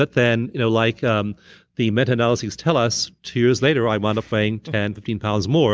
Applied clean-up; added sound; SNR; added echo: none; none; none; none.